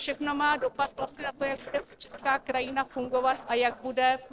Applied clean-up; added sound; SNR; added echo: neural separator model SepFormer DNS4.